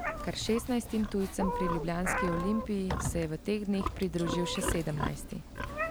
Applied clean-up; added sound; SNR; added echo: none; Meow + Livestock, farm animals, working animals; 3 dB; none.